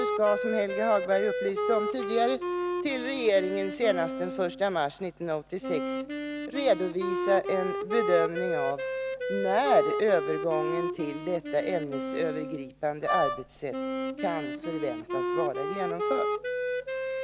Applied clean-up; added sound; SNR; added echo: none; Wind instrument, woodwind instrument + Wind instrument, woodwind instrument; 3 dB; none.